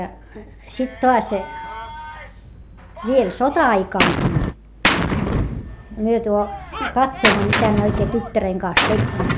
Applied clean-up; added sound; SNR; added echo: none; Gunshot, gunfire; 1 dB; none.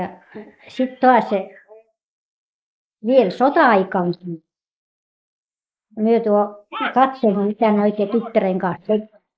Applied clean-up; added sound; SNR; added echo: neural mask model Resemble Enhance denoiser.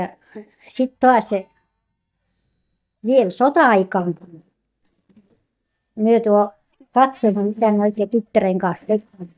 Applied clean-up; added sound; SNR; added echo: neural mask model DeepFilterNet 3.